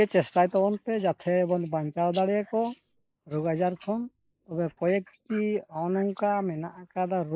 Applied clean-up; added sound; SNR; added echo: neural mask model Resemble Enhance denoiser.